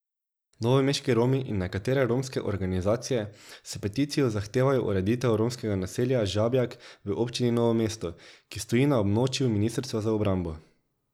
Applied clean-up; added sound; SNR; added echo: none; none; none; none.